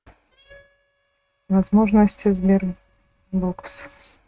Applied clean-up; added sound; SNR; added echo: neural mask model RNNoise.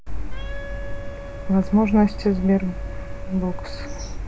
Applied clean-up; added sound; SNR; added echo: none; Wind instrument, woodwind instrument; 18 dB; none.